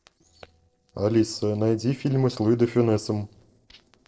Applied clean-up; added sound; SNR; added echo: neural separator model SepFormer DNS4.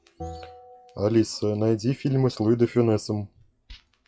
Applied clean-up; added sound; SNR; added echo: classical method WPE with log-MMSE.